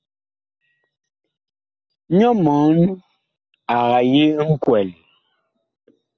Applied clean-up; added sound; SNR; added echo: none; none; none; none.